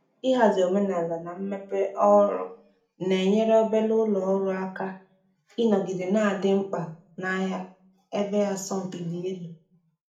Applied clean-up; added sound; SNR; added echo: none; none; none; reverberation time 0.4 s.